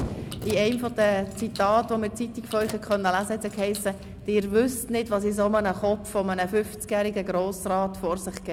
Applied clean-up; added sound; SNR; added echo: none; Explosion + Keys jangling; 14 dB; none.